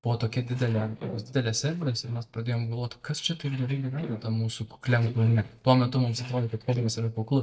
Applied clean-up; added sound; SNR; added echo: neural mask model DeepFilterNet 3.